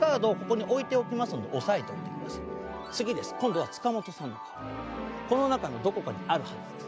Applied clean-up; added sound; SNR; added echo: none; none; none; none.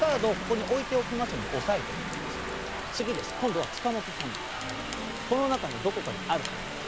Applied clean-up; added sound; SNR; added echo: none; Rain; 6 dB; none.